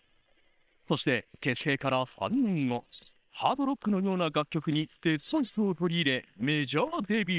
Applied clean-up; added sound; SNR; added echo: neural separator model SepFormer WHAM!.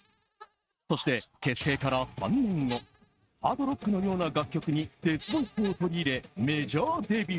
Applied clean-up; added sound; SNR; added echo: neural mask model RNNoise.